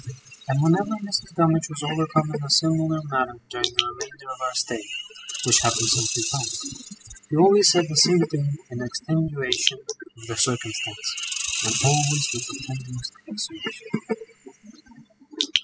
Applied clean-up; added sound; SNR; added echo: classical method spectral subtraction.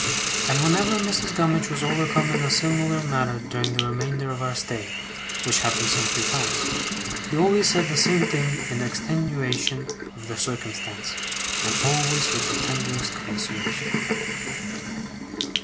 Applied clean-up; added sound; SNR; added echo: none; Hiss; 1 dB; none.